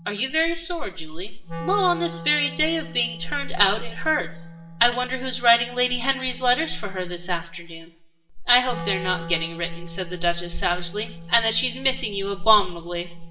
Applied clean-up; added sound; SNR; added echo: none; Wind instrument, woodwind instrument; 14 dB; reverberation time 1.4 s.